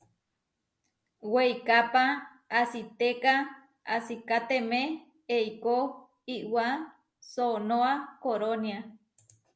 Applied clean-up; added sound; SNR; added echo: none; none; none; none.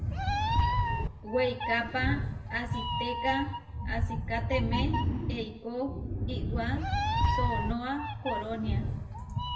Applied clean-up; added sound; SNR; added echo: none; Meow; -4 dB; reverberation time 1.1 s.